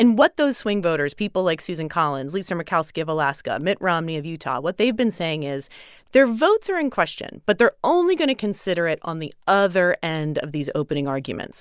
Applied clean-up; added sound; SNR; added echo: none; none; none; none.